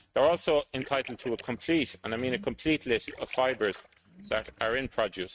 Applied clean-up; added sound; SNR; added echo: neural mask model RNNoise.